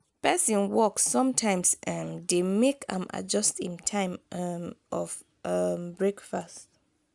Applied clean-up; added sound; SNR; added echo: none; none; none; none.